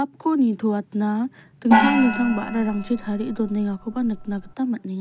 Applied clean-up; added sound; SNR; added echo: none; Gong; 3 dB; none.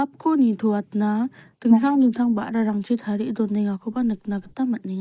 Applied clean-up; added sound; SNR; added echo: neural mask model Resemble Enhance denoiser.